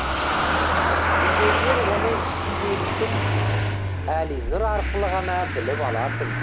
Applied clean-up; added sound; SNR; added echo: none; Engine starting / Motor vehicle (road); -5 dB; none.